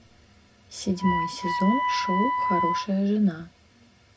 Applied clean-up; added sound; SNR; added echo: none; Wind instrument, woodwind instrument; 1 dB; reverberation time 0.2 s.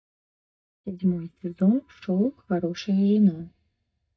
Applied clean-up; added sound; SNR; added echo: neural mask model DeepFilterNet 3.